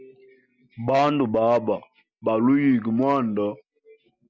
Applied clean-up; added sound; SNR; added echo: none; none; none; none.